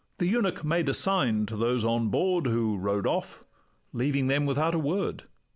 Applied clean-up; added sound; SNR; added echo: none; none; none; none.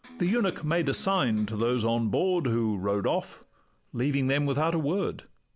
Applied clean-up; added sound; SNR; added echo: none; Electric guitar; 20 dB; none.